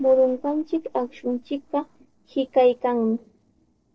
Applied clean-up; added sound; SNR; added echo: neural separator model SepFormer DNS4.